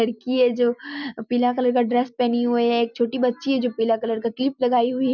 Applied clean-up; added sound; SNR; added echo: none; none; none; none.